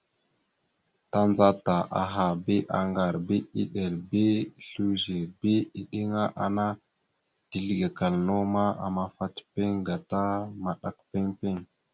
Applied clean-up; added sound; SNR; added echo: none; none; none; none.